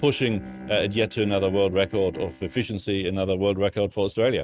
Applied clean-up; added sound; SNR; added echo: neural mask model RNNoise.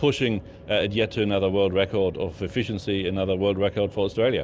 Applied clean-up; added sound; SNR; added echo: none; none; none; none.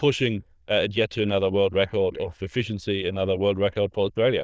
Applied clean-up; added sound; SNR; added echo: neural diffusion model UNIVERSE++.